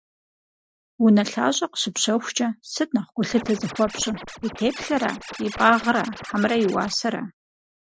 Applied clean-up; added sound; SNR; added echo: none; Scratching (performance technique); 14 dB; none.